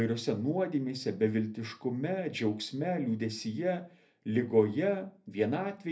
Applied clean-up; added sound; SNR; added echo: none; none; none; reverberation time 0.3 s.